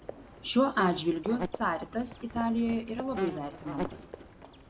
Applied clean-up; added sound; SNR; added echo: none; Livestock, farm animals, working animals + Insect; 9 dB; none.